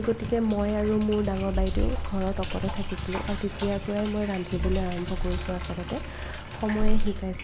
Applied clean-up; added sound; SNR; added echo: none; Sink (filling or washing); 0 dB; none.